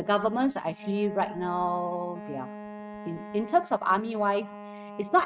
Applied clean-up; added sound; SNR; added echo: neural mask model RNNoise.